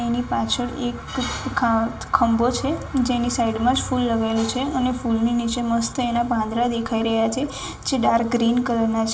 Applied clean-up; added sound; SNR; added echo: none; none; none; reverberation time 0.9 s.